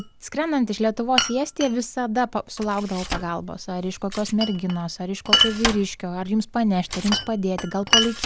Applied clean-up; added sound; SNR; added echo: none; Glass; 3 dB; none.